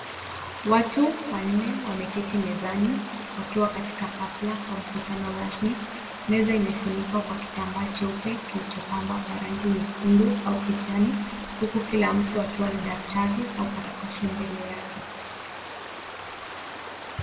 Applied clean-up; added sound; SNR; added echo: none; Stream; 10 dB; reverberation time 1.6 s.